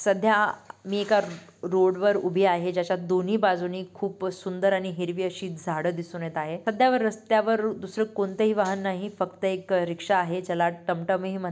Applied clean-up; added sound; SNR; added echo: none; none; none; none.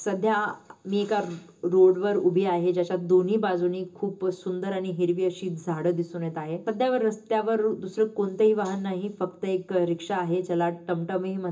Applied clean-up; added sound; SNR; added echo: none; none; none; reverberation time 0.2 s.